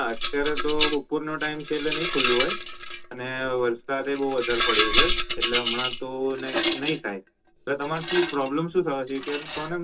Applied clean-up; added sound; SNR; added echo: none; Rattle; -2 dB; reverberation time 0.2 s.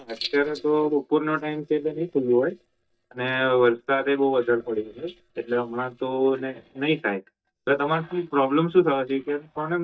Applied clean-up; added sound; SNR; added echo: neural mask model DeepFilterNet 3.